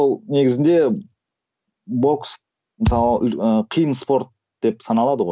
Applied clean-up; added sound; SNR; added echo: none; Thump, thud; 6 dB; none.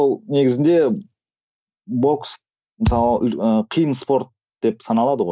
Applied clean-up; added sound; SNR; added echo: neural mask model DeepFilterNet 3.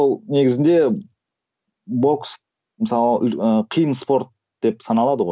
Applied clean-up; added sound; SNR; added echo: none; none; none; none.